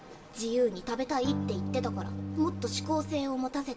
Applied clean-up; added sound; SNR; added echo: none; Electric guitar / Strum; 3 dB; reverberation time 0.6 s.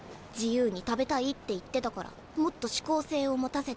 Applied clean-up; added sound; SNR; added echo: none; none; none; none.